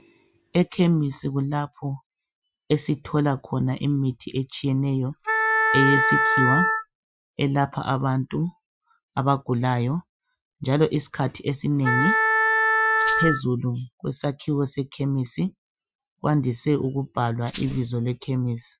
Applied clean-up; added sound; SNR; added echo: classical method Wiener filter.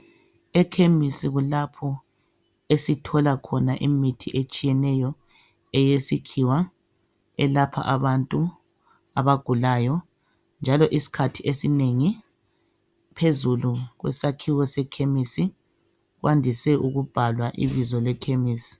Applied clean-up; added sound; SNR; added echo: none; none; none; none.